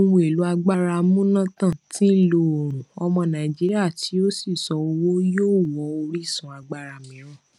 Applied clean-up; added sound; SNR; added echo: none; none; none; none.